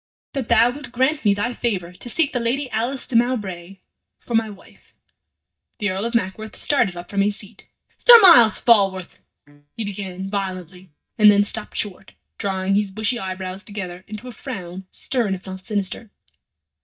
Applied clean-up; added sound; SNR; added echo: neural mask model DeepFilterNet 3.